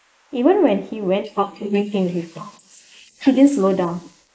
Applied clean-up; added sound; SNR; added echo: neural mask model Resemble Enhance denoiser.